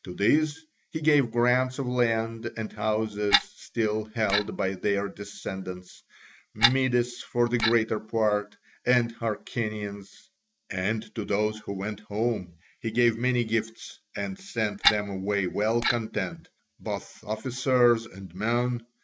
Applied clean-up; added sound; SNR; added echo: none; Clock; 2 dB; none.